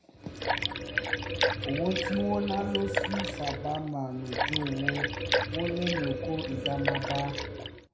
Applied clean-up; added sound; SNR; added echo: none; Liquid; -2 dB; reverberation time 0.5 s.